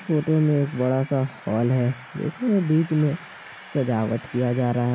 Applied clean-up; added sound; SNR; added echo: none; Train; 20 dB; none.